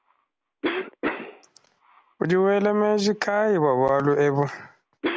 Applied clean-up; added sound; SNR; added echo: none; Cough; 11 dB; none.